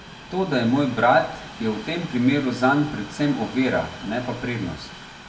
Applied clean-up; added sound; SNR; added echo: none; Train; 16 dB; reverberation time 0.2 s.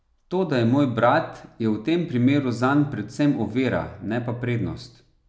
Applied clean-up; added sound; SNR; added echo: none; none; none; none.